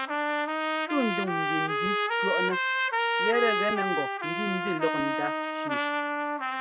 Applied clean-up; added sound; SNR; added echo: none; Trumpet; -4 dB; none.